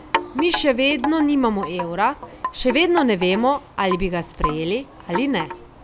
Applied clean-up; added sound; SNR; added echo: none; Wind chime; 9 dB; none.